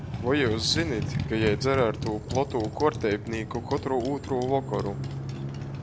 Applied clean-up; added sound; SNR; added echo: none; Motorcycle; 5 dB; none.